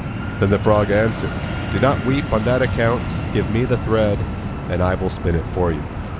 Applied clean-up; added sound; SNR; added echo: none; Fixed-wing aircraft, airplane; 4 dB; none.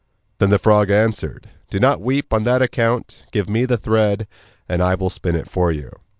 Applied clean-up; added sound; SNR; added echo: none; none; none; none.